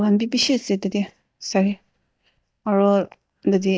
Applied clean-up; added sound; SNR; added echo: neural mask model DeepFilterNet 3.